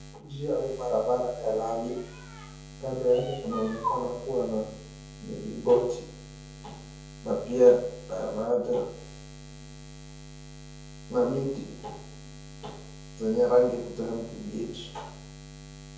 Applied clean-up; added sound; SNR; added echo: none; Buzz; 15 dB; reverberation time 0.7 s.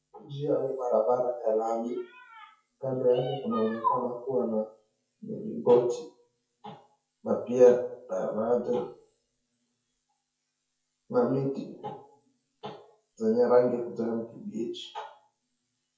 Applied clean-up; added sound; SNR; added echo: classical method WPE with log-MMSE.